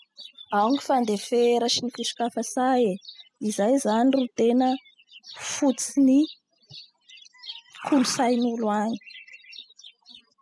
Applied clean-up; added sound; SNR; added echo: classical method spectral subtraction.